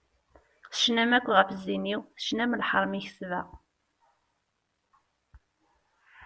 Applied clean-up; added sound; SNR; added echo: none; none; none; none.